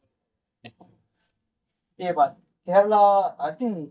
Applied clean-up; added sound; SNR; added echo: neural mask model DeepFilterNet 3.